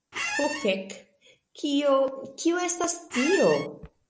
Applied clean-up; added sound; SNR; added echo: none; Squeak; 5 dB; none.